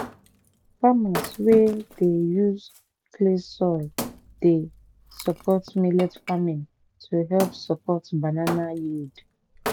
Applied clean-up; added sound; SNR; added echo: none; Wood; 14 dB; none.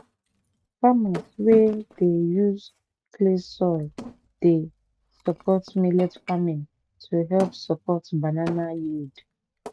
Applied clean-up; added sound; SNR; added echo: neural mask model RNNoise.